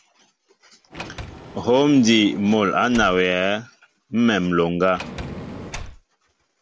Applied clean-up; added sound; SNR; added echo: none; Sliding door; 17 dB; none.